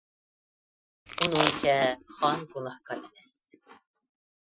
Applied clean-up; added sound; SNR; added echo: classical method Wiener filter.